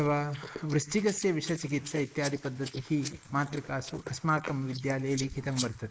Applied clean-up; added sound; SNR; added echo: neural mask model Resemble Enhance denoiser.